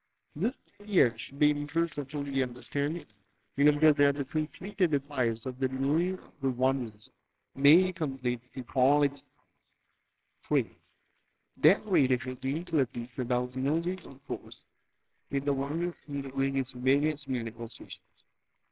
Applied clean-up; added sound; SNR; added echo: neural separator model SepFormer WHAMR!.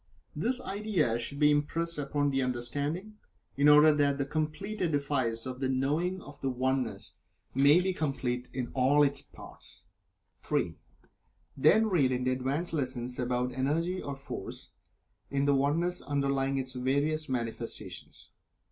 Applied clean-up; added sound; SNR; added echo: none; none; none; none.